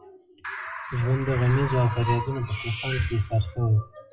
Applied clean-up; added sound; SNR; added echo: classical method WPE with log-MMSE.